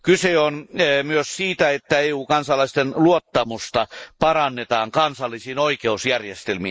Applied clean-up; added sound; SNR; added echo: neural mask model Resemble Enhance denoiser.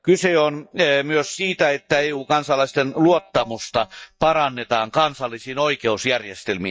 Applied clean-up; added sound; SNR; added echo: neural mask model DeepFilterNet 3.